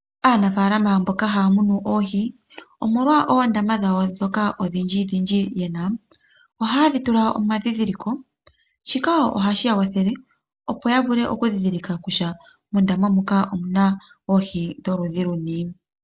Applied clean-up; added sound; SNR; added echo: none; none; none; none.